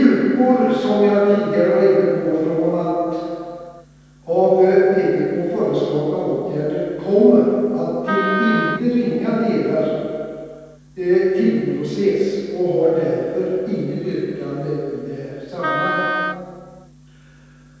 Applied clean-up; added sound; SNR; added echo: none; Wind instrument, woodwind instrument; 5 dB; reverberation time 2.1 s.